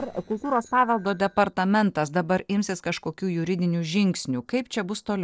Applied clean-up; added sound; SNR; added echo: neural separator model SepFormer DNS4.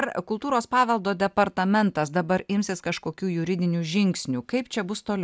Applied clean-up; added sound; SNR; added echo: none; none; none; none.